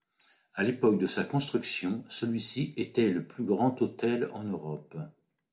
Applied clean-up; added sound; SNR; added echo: none; none; none; none.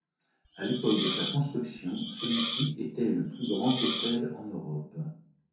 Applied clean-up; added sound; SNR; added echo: none; Hiss; 4 dB; reverberation time 0.6 s.